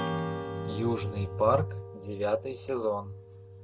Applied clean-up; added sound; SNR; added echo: none; Strum; 7 dB; none.